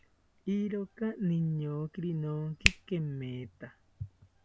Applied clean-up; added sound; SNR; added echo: none; Hands; 4 dB; none.